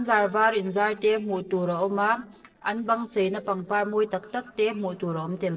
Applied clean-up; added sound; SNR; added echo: neural separator model SepFormer DNS4.